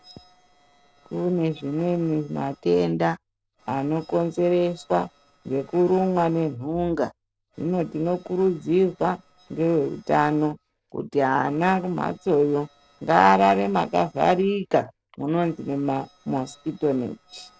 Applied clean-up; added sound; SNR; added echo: neural separator model SepFormer DNS4.